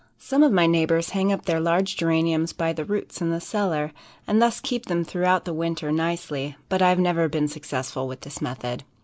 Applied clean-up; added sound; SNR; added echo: none; none; none; none.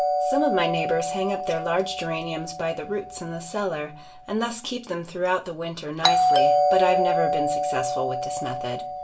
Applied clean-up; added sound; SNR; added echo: none; Doorbell; -2 dB; reverberation time 0.2 s.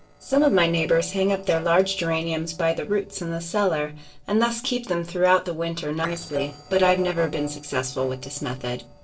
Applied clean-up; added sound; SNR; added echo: neural separator model SepFormer DNS4.